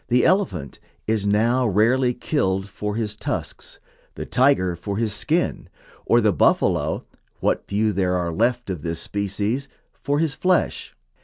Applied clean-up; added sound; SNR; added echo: none; none; none; none.